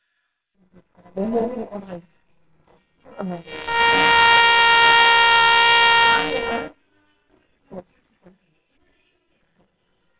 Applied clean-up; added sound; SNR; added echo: neural separator model SepFormer WHAMR!.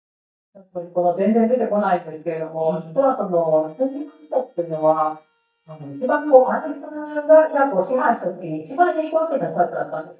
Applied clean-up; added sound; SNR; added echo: neural mask model DeepFilterNet 3.